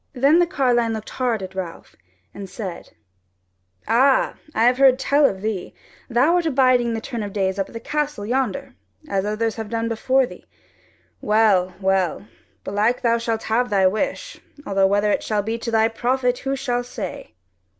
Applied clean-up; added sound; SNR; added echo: none; none; none; none.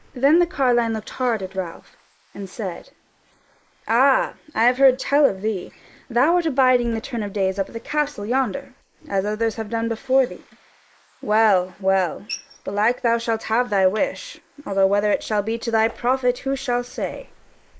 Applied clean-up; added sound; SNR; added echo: neural mask model Resemble Enhance denoiser.